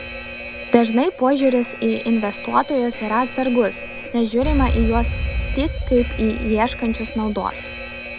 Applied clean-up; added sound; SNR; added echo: none; Alarm; 6 dB; none.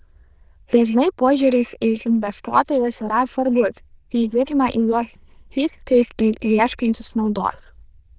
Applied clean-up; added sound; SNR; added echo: neural diffusion model UNIVERSE++.